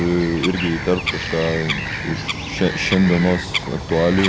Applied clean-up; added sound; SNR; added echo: none; Bird vocalization, bird call, bird song; 5 dB; none.